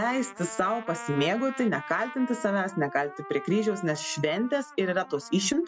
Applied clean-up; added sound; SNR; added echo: none; Trumpet; 14 dB; none.